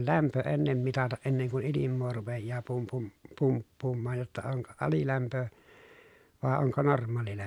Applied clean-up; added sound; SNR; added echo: none; none; none; none.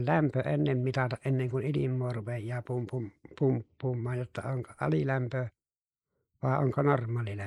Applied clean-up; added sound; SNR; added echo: neural mask model Resemble Enhance denoiser.